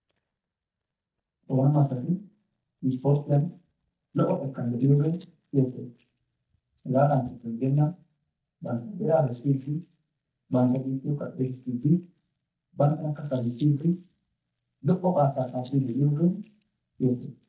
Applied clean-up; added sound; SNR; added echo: neural mask model DeepFilterNet 3.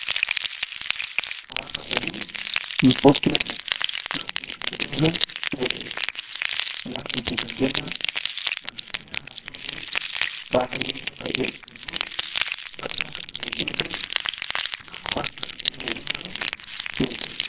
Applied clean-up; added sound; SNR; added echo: neural separator model SepFormer WHAMR!.